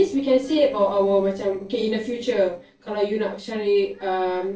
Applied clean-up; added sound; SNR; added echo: neural separator model SepFormer DNS4.